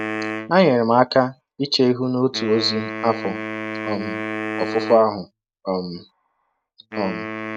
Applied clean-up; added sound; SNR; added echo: neural mask model RNNoise.